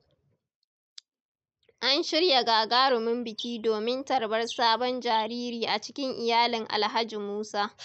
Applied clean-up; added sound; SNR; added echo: neural mask model Resemble Enhance denoiser.